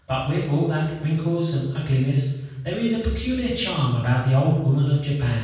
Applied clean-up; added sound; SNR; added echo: none; none; none; reverberation time 1.2 s.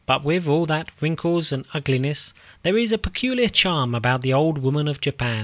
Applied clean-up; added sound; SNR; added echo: none; none; none; none.